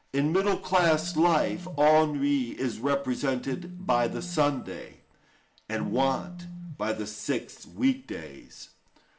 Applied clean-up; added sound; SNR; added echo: none; Telephone; 11 dB; reverberation time 0.4 s.